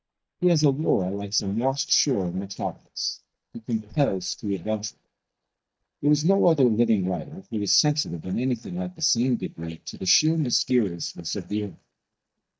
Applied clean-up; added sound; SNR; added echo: neural mask model DeepFilterNet 3.